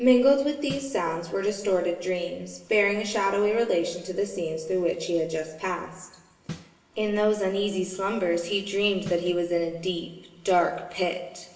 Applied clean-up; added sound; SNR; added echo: none; Snare drum; 17 dB; reverberation time 1.2 s.